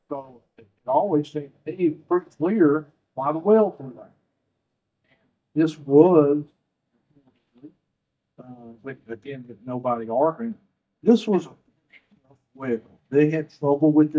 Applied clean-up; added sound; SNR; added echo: neural mask model DeepFilterNet 3.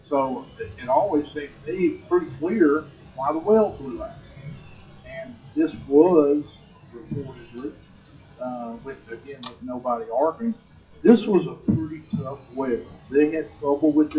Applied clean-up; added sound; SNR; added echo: classical method WPE with log-MMSE.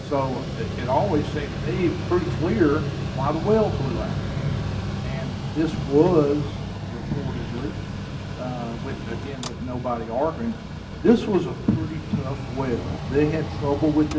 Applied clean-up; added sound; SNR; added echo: none; Mechanical fan; 4 dB; reverberation time 0.6 s.